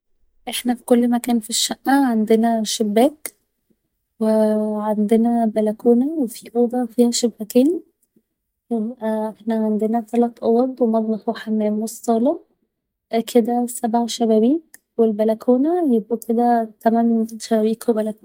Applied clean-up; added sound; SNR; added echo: neural mask model DeepFilterNet 3.